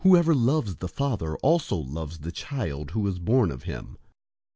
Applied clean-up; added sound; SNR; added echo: none; none; none; none.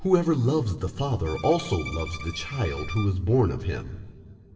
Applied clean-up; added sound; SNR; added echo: none; Bowed string instrument; 15 dB; reverberation time 2.0 s.